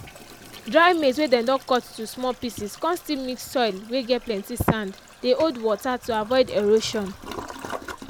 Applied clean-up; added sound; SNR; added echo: none; Toilet flush; 17 dB; none.